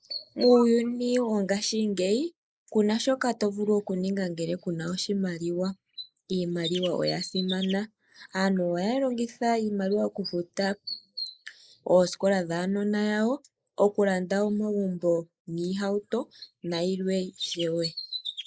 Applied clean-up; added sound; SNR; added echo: neural mask model Resemble Enhance denoiser.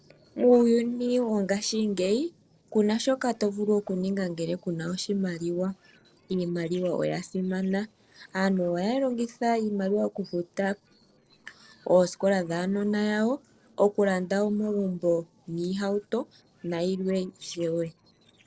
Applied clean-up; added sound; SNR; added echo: neural separator model SepFormer DNS4.